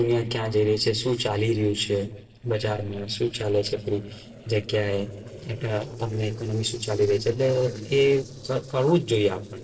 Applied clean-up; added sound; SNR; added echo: neural separator model SepFormer DNS4.